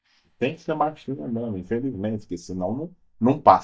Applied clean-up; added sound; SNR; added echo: neural mask model DeepFilterNet 3.